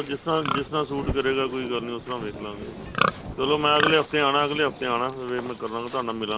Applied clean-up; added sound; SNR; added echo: none; Livestock, farm animals, working animals; 6 dB; none.